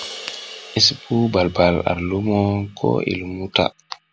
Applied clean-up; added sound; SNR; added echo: none; Crash cymbal; 20 dB; none.